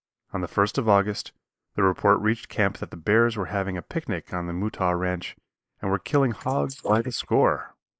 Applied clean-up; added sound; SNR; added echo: neural mask model Resemble Enhance denoiser.